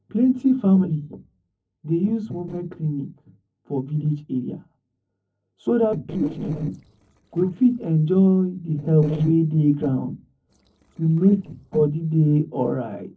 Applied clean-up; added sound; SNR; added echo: neural separator model SepFormer DNS4.